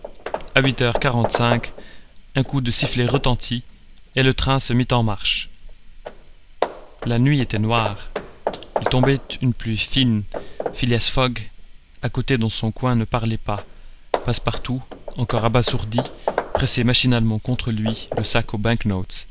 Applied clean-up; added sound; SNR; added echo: none; Hammer / Wood; 10 dB; none.